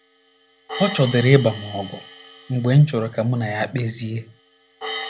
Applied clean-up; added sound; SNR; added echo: none; Hi-hat; 12 dB; none.